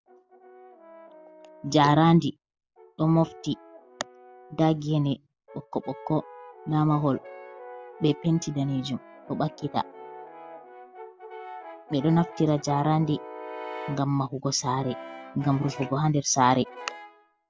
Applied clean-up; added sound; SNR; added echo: none; Brass instrument; 17 dB; none.